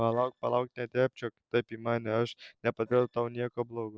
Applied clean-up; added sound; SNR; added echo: neural separator model SepFormer DNS4.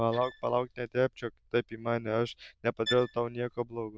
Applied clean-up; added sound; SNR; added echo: neural diffusion model UNIVERSE++.